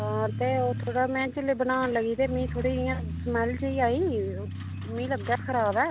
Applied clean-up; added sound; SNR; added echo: none; Truck; 7 dB; none.